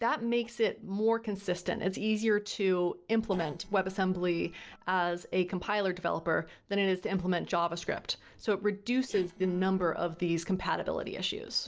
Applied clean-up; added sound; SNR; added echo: neural separator model SepFormer DNS4.